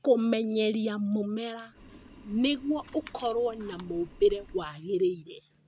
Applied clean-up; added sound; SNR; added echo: none; Boiling; 20 dB; none.